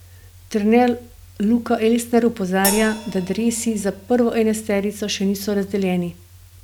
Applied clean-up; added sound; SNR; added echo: none; Crash cymbal; 16 dB; none.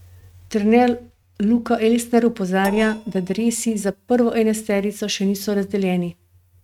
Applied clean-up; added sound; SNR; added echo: neural mask model RNNoise.